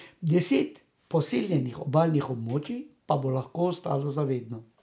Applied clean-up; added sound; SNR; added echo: none; none; none; none.